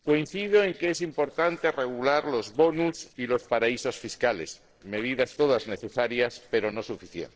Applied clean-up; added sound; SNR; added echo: neural separator model SepFormer DNS4.